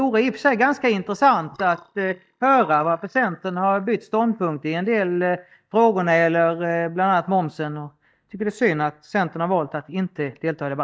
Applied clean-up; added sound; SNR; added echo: neural mask model DeepFilterNet 3.